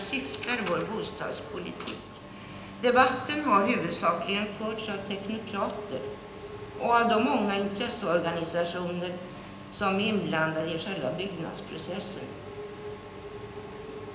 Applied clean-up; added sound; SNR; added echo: none; Engine / Mechanisms; 12 dB; reverberation time 0.8 s.